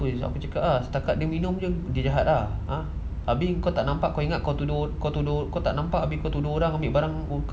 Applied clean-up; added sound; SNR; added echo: none; none; none; none.